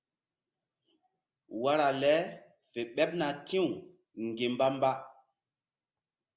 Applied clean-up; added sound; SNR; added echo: none; none; none; none.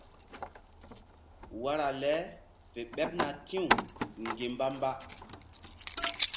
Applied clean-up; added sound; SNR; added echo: none; Keys jangling; -2 dB; none.